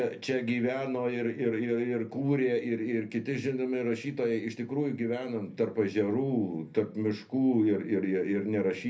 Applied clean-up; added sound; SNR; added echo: none; none; none; reverberation time 0.3 s.